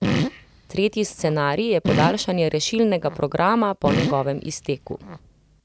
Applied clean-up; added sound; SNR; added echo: none; Fart; 5 dB; none.